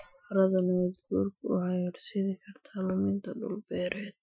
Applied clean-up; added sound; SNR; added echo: classical method Wiener filter.